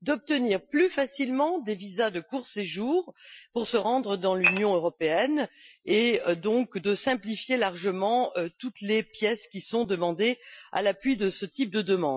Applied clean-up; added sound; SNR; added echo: classical method Wiener filter.